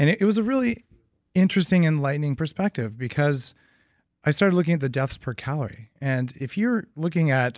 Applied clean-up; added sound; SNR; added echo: none; none; none; none.